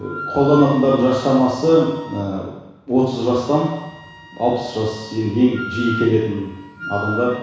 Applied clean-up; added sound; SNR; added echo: none; Wind instrument, woodwind instrument; 15 dB; reverberation time 1.1 s.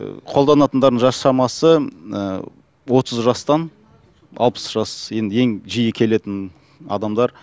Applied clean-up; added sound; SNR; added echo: none; none; none; none.